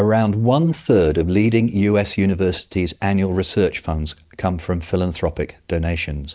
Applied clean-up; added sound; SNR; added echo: neural mask model Resemble Enhance denoiser.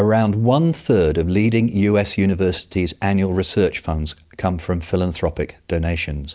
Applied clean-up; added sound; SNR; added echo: none; none; none; none.